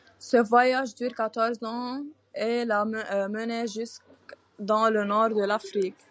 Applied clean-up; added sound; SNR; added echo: none; none; none; none.